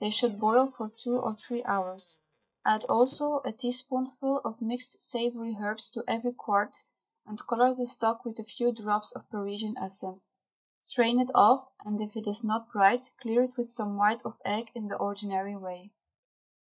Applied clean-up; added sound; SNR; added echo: neural mask model DeepFilterNet 3.